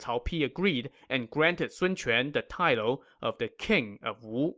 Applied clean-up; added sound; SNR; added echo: none; none; none; none.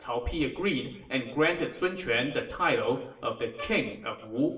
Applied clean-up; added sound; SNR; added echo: none; Wind instrument, woodwind instrument; 15 dB; reverberation time 0.9 s.